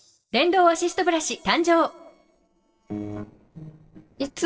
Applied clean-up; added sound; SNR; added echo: neural separator model SepFormer DNS4.